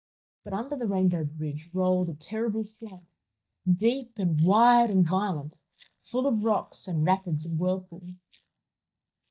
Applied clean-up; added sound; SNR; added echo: neural mask model DeepFilterNet 3.